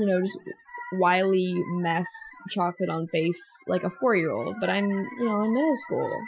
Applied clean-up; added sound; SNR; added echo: classical method Wiener filter.